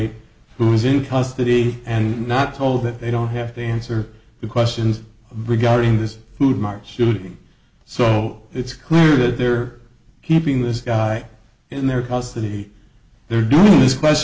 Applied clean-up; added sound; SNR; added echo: none; none; none; none.